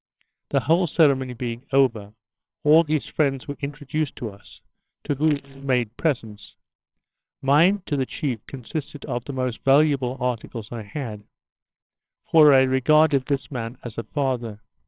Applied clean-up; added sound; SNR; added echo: neural separator model SepFormer WHAMR!.